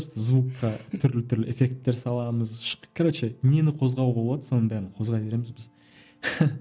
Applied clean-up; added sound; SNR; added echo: none; none; none; none.